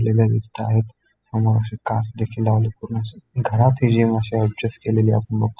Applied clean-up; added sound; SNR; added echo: classical method spectral subtraction.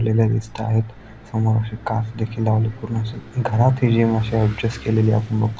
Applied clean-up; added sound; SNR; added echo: none; Engine / Vehicle; 20 dB; none.